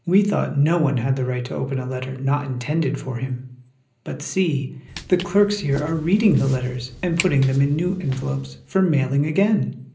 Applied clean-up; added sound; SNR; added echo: none; Walk, footsteps; 15 dB; reverberation time 0.5 s.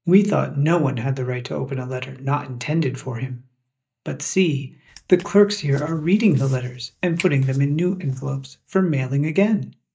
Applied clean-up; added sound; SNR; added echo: neural mask model DeepFilterNet 3.